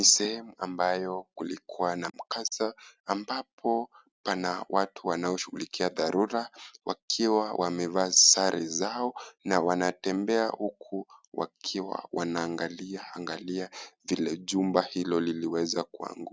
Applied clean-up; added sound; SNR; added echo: none; none; none; none.